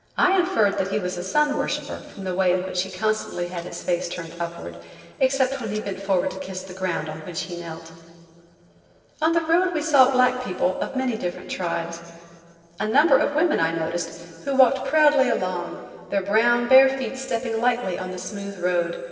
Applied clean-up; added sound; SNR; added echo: neural separator model SepFormer DNS4.